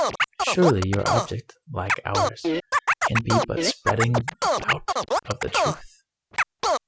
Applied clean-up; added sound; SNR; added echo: none; Scratching (performance technique); -2 dB; none.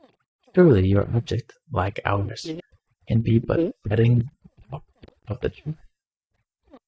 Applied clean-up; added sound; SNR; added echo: neural mask model DeepFilterNet 3.